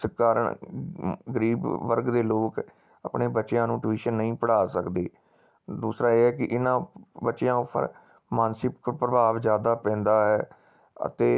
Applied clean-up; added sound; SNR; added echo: none; none; none; none.